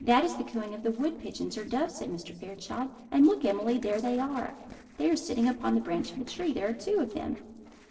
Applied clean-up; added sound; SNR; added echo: neural separator model SepFormer DNS4.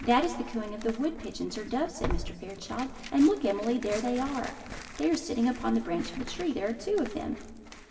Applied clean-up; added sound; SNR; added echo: none; Tearing; 11 dB; reverberation time 2.1 s.